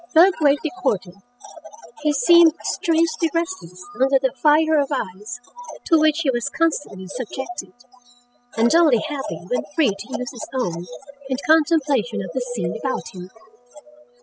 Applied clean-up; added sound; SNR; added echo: classical method spectral subtraction.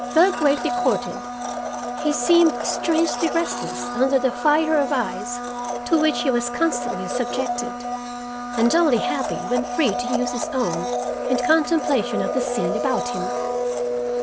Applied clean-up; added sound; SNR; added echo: none; Domestic sounds, home sounds; 3 dB; none.